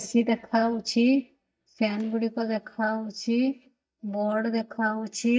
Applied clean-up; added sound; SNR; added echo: neural mask model DeepFilterNet 3.